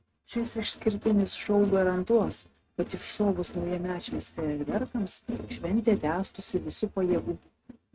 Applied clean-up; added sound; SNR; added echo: neural mask model RNNoise.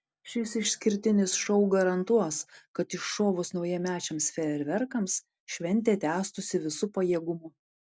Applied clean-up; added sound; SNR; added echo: none; none; none; none.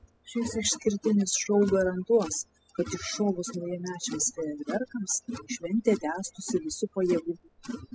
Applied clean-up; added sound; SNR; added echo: classical method spectral subtraction.